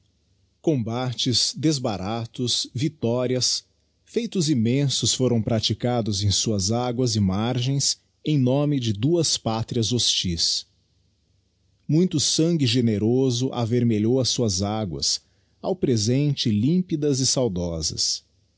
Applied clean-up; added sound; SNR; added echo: none; none; none; none.